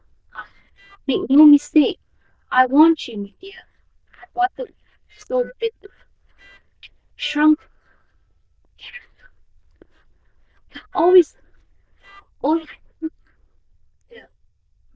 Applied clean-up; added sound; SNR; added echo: neural diffusion model UNIVERSE++.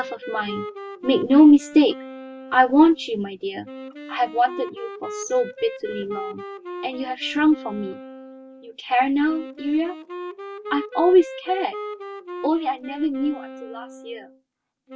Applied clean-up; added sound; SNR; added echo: none; Wind instrument, woodwind instrument; 14 dB; none.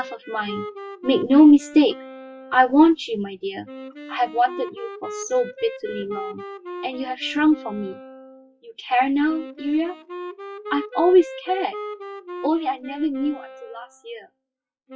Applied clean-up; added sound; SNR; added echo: classical method log-MMSE.